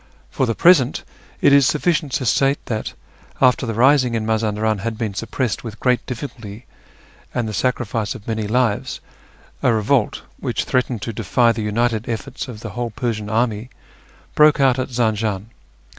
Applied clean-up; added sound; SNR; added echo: none; none; none; none.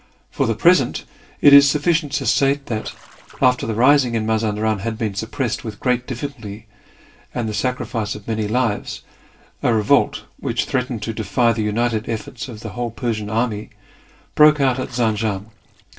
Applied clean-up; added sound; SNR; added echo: neural separator model SepFormer DNS4.